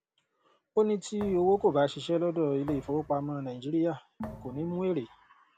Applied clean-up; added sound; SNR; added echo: none; Thump, thud + Organ; 18 dB; none.